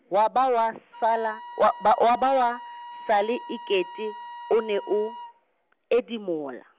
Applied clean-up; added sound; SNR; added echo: none; Wind instrument, woodwind instrument; 17 dB; none.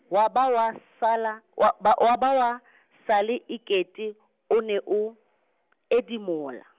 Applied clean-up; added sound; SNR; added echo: none; none; none; none.